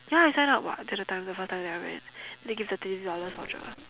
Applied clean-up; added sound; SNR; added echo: none; none; none; none.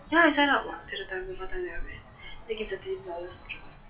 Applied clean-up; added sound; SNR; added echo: classical method WPE with log-MMSE.